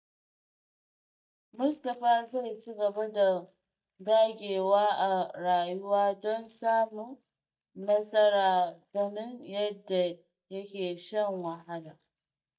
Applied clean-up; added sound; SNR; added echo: neural mask model DeepFilterNet 3.